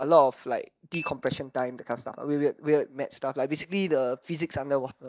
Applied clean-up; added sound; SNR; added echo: neural mask model DeepFilterNet 3.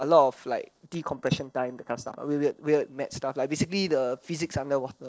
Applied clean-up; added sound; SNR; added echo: neural separator model SepFormer DNS4.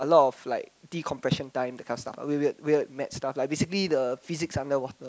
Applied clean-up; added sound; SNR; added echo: none; none; none; none.